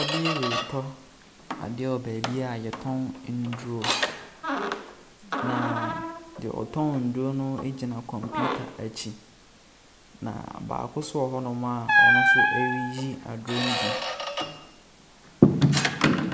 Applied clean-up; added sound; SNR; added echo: none; Squeak; -4 dB; none.